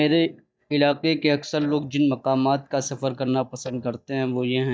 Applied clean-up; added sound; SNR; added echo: neural mask model DeepFilterNet 3.